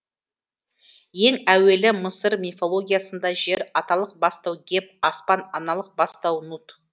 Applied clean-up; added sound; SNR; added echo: none; none; none; none.